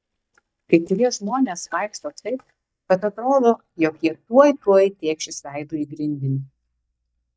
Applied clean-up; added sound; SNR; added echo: neural mask model DeepFilterNet 3.